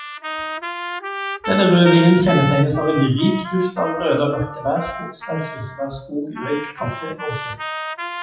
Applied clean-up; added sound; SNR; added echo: classical method WPE with log-MMSE.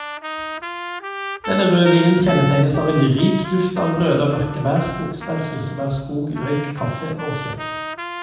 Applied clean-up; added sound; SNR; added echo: none; Trumpet; 10 dB; reverberation time 1.0 s.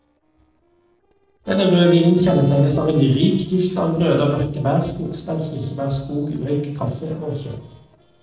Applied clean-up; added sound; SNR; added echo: neural separator model SepFormer DNS4.